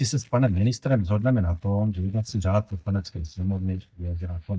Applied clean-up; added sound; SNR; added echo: neural mask model DeepFilterNet 3.